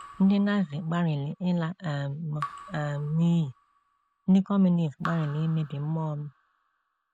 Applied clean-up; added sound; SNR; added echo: none; Raindrop / Drip; 18 dB; none.